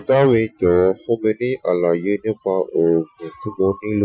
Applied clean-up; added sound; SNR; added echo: classical method Wiener filter.